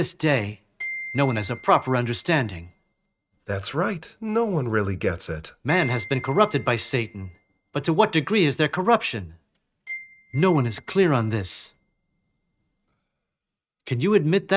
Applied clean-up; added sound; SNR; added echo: neural mask model RNNoise.